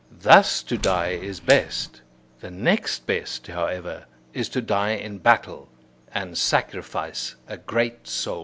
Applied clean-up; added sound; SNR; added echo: none; Clock; 15 dB; none.